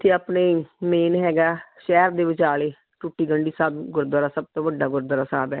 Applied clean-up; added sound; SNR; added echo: none; none; none; none.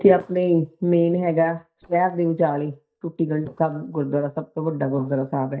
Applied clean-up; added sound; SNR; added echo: neural mask model DeepFilterNet 3.